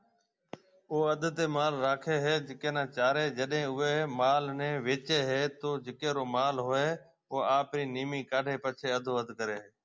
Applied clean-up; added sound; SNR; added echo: none; none; none; none.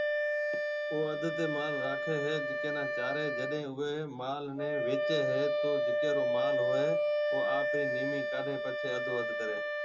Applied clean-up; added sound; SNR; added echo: none; Wind instrument, woodwind instrument; -5 dB; reverberation time 0.2 s.